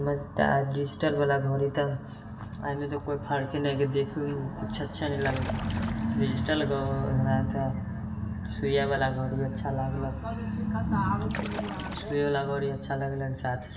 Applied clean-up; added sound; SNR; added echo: none; Splash, splatter; 11 dB; reverberation time 0.9 s.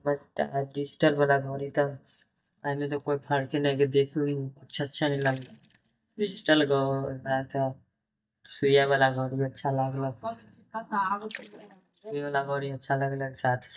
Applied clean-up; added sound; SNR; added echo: neural mask model DeepFilterNet 3.